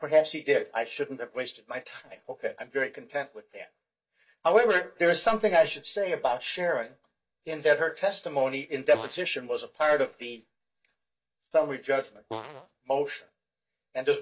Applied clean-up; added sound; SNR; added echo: neural mask model DeepFilterNet 3.